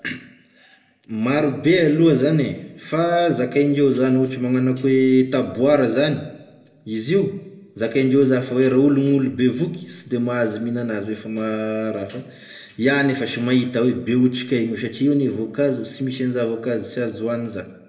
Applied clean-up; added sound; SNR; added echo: none; none; none; reverberation time 0.8 s.